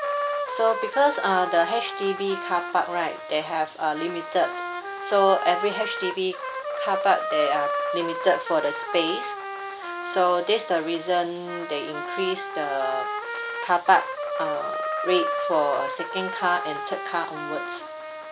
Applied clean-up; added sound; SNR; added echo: none; Trumpet; 5 dB; none.